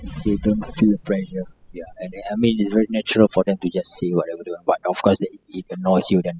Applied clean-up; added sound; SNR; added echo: classical method spectral subtraction.